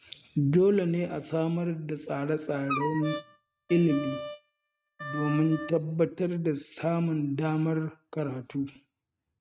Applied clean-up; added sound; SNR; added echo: neural mask model RNNoise.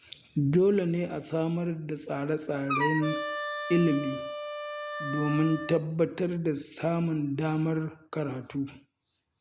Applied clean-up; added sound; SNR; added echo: none; Wind instrument, woodwind instrument; 5 dB; none.